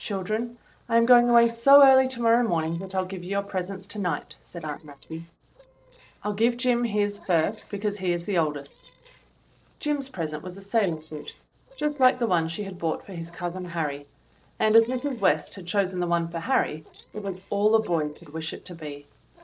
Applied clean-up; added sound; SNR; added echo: neural separator model SepFormer DNS4.